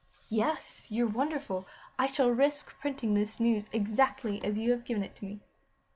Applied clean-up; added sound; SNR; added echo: none; none; none; none.